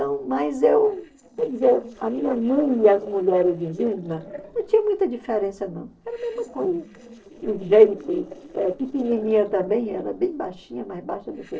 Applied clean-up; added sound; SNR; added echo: neural separator model SepFormer DNS4.